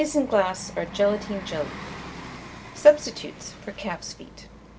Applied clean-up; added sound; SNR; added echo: none; Bus; 14 dB; none.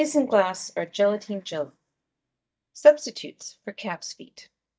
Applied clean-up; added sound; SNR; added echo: neural mask model DeepFilterNet 3.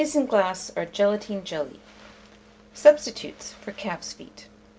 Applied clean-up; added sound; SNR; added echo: none; none; none; none.